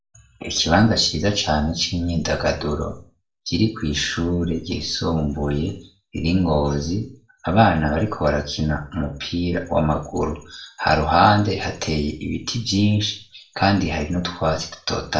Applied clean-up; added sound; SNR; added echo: none; none; none; reverberation time 0.4 s.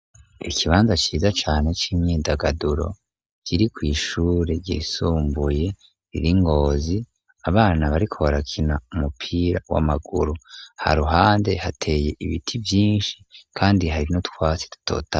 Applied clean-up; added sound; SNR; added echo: none; none; none; none.